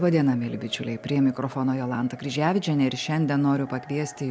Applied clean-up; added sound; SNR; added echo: none; none; none; none.